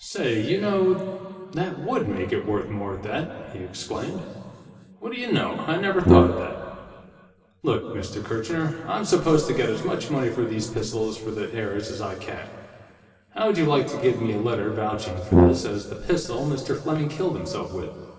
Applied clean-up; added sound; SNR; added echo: none; Brass instrument; -5 dB; reverberation time 2.5 s.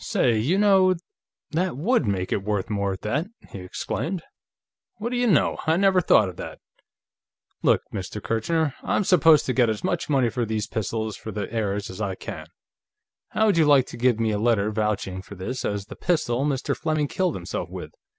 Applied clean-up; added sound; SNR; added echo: none; none; none; none.